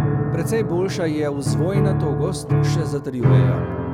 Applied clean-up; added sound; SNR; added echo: none; Piano; -5 dB; none.